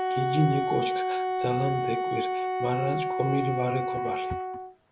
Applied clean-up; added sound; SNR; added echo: none; Wind instrument, woodwind instrument; -2 dB; none.